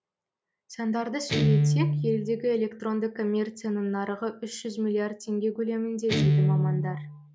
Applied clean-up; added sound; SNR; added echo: none; Guitar; -1 dB; none.